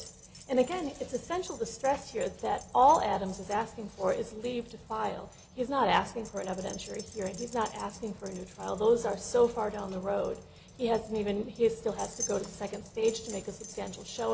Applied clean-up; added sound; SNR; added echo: none; Keys jangling; 18 dB; none.